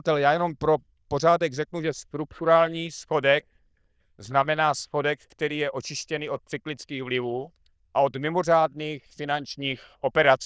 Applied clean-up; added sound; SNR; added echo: neural diffusion model UNIVERSE++.